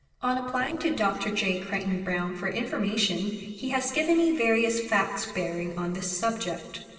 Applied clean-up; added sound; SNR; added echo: neural separator model SepFormer DNS4.